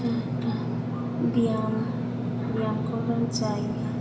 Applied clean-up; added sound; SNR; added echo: none; Engine / Mechanisms; -1 dB; reverberation time 2.7 s.